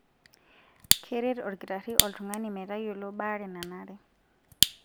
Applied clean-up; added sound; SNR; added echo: none; Fire; -4 dB; none.